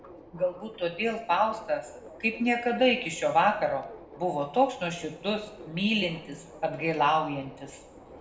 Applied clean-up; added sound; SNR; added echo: none; Subway, metro, underground; 19 dB; reverberation time 0.6 s.